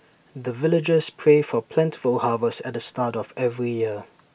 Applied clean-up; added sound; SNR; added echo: none; none; none; none.